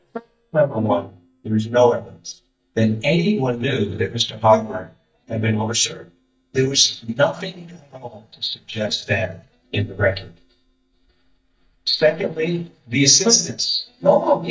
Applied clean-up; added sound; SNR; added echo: neural mask model DeepFilterNet 3.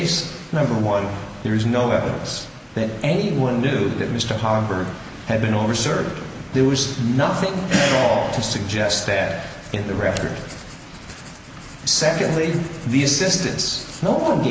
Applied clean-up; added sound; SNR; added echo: none; none; none; none.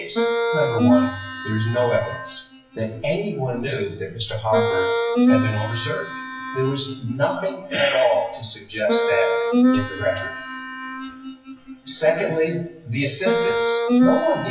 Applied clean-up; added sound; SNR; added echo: classical method WPE with log-MMSE.